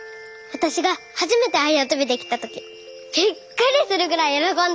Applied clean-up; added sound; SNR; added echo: none; none; none; none.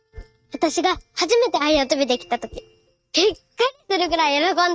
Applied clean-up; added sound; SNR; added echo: neural mask model RNNoise.